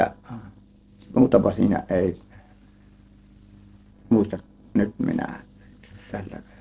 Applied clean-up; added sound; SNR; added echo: neural separator model SepFormer DNS4.